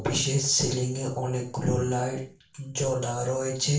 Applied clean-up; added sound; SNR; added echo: none; none; none; reverberation time 0.4 s.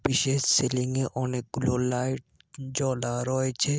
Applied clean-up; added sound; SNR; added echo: none; none; none; none.